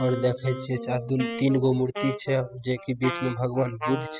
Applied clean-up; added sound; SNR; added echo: classical method spectral subtraction.